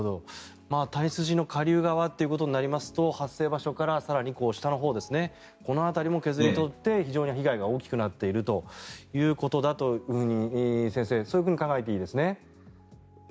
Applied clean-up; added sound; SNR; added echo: none; none; none; none.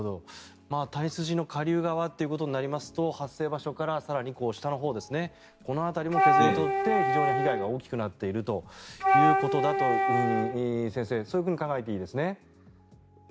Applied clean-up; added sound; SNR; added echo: none; Wind instrument, woodwind instrument; -4 dB; none.